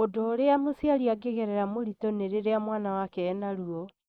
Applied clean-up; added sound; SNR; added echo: neural mask model Resemble Enhance denoiser.